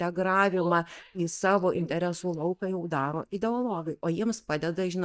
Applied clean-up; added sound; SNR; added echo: neural mask model DeepFilterNet 3.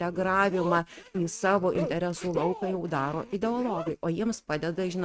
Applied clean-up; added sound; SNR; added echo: neural mask model RNNoise.